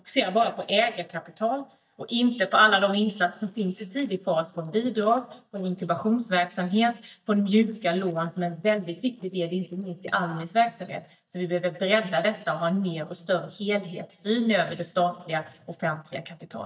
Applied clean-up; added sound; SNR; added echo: neural mask model DeepFilterNet 3.